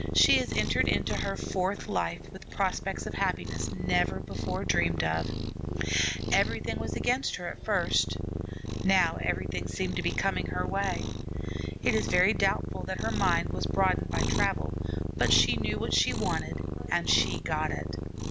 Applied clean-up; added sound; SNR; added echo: none; Cat; 2 dB; none.